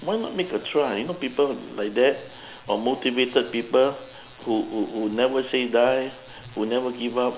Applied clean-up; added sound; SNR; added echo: none; none; none; none.